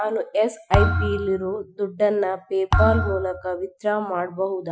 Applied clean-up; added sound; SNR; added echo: classical method Wiener filter.